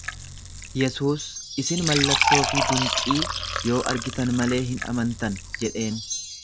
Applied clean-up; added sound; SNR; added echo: none; Fill (with liquid) / Trickle, dribble + Wind chime; 1 dB; none.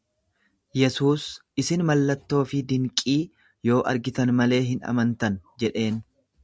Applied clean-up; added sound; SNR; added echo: none; none; none; none.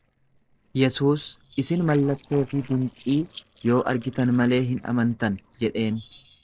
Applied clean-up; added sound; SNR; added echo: neural separator model SepFormer DNS4.